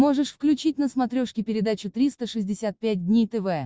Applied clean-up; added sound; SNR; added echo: none; none; none; none.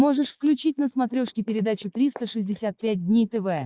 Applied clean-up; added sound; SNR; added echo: neural mask model Resemble Enhance denoiser.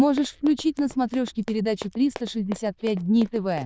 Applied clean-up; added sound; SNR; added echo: neural diffusion model UNIVERSE++.